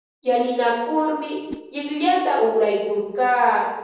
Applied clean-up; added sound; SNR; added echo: neural separator model SepFormer DNS4.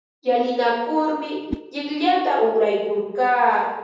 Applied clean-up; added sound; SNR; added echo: none; Whoosh, swoosh, swish; 18 dB; reverberation time 1.1 s.